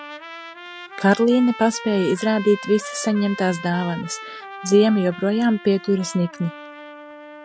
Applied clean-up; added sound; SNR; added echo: none; Trumpet; 15 dB; none.